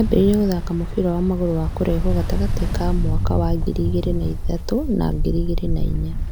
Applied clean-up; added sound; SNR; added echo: none; Ocean; -1 dB; none.